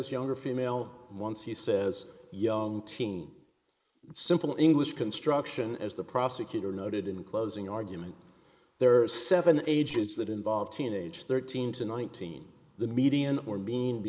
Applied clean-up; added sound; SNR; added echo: neural mask model Resemble Enhance denoiser.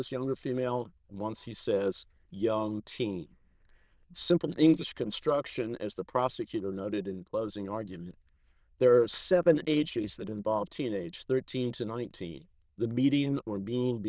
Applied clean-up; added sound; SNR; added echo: neural diffusion model UNIVERSE++.